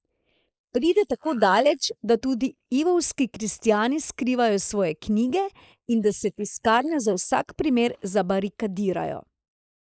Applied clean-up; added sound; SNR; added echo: neural mask model Resemble Enhance denoiser.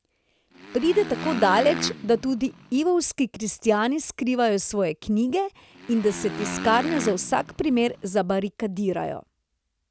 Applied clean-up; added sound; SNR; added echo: none; Motorcycle; 10 dB; none.